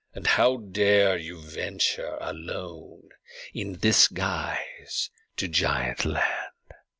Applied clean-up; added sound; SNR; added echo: none; none; none; none.